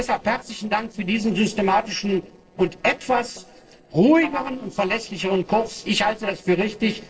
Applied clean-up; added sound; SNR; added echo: neural separator model SepFormer DNS4.